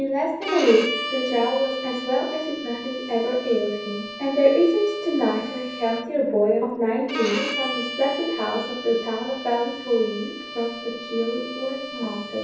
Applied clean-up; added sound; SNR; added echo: none; Bowed string instrument; 10 dB; reverberation time 0.9 s.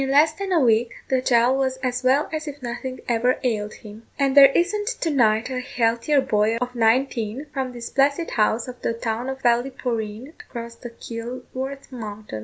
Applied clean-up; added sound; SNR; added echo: none; none; none; none.